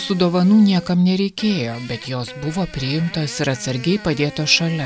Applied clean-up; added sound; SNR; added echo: none; Fart; 19 dB; none.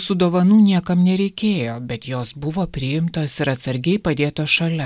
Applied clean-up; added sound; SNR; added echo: none; none; none; none.